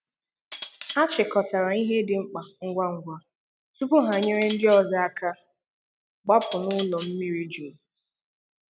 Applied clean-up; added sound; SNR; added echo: none; Cutlery, silverware; 16 dB; none.